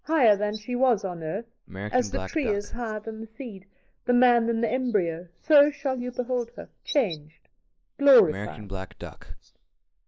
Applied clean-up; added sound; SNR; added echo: neural mask model Resemble Enhance denoiser.